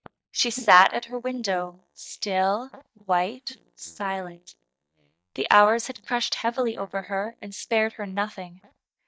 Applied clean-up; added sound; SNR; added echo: neural mask model DeepFilterNet 3.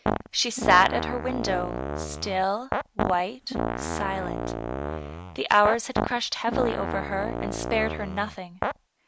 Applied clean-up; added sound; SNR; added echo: none; Fart; 3 dB; none.